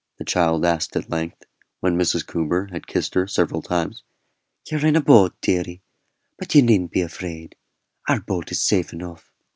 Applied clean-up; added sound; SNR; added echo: none; none; none; none.